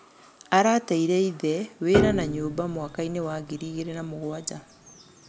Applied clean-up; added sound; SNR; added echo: none; Piano; 5 dB; none.